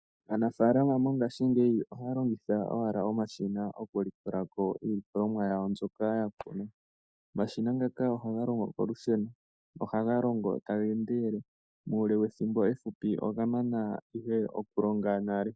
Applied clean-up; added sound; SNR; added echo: neural mask model DeepFilterNet 3.